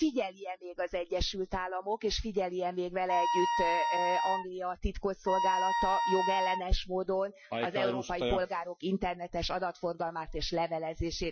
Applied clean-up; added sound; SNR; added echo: classical method Wiener filter.